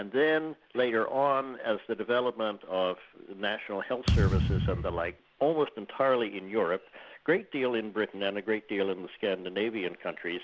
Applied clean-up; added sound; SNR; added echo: none; Thump, thud; -2 dB; none.